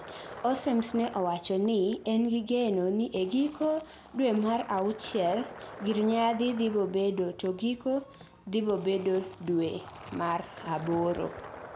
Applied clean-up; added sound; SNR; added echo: none; Fill (with liquid); 18 dB; none.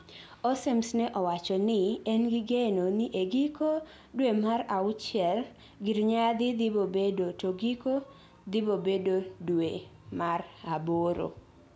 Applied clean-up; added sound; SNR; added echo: none; none; none; none.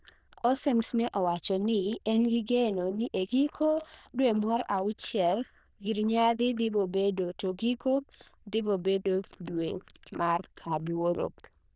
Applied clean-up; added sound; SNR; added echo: neural diffusion model UNIVERSE++.